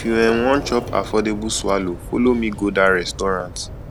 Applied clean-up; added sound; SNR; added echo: none; Sliding door; 13 dB; none.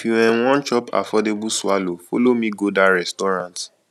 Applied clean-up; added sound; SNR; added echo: none; none; none; none.